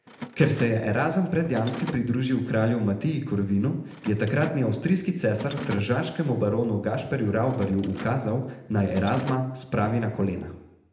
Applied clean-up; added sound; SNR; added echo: none; Mechanisms; 17 dB; reverberation time 0.8 s.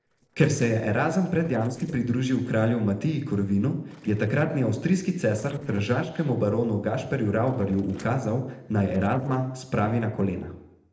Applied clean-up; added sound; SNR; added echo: neural separator model SepFormer DNS4.